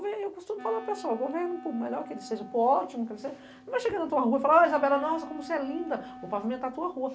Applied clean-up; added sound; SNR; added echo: none; Wind instrument, woodwind instrument; 17 dB; none.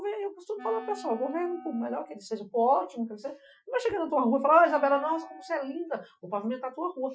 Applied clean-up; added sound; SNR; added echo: classical method Wiener filter.